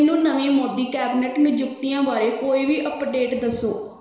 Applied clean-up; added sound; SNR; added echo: none; none; none; reverberation time 1.1 s.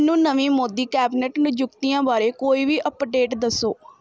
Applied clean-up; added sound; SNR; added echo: none; none; none; none.